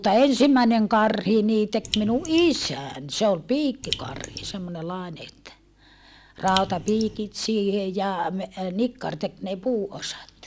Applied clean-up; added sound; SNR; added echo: none; Raindrop; 11 dB; none.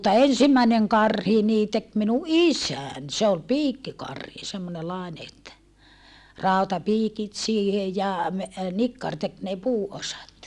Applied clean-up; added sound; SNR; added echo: none; none; none; none.